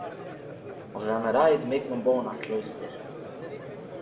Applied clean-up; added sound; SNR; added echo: none; Crowd; 10 dB; reverberation time 0.7 s.